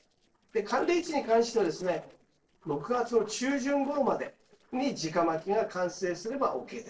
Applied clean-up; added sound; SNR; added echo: neural separator model SepFormer DNS4.